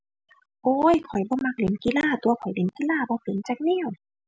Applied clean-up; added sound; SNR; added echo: none; none; none; none.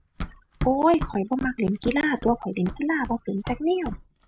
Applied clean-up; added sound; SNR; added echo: none; Run; 11 dB; none.